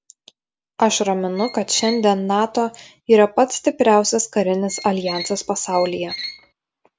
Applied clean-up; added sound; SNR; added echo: none; Squeak; 13 dB; none.